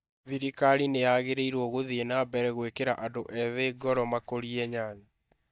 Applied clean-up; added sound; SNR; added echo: neural mask model DeepFilterNet 3.